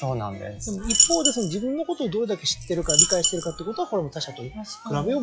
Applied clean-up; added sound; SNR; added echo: classical method log-MMSE.